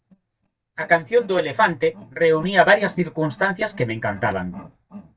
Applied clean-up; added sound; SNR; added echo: neural mask model DeepFilterNet 3.